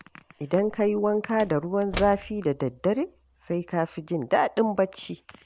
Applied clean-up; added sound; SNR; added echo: none; Slam / Wood; 18 dB; none.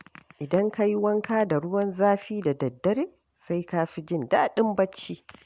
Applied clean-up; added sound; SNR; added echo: none; none; none; none.